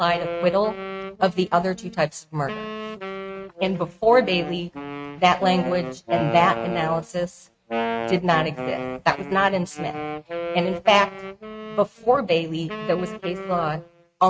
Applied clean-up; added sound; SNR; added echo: neural mask model RNNoise.